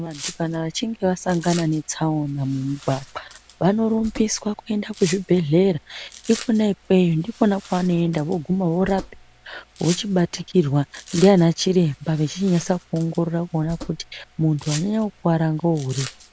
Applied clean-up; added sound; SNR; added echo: none; Domestic sounds, home sounds; 18 dB; none.